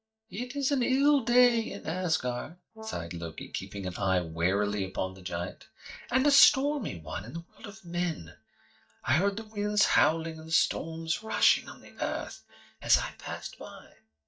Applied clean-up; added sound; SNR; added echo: neural mask model DeepFilterNet 3.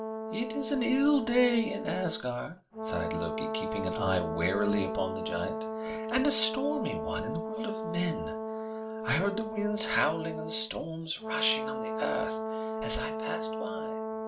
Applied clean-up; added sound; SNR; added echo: none; Brass instrument; 4 dB; reverberation time 0.3 s.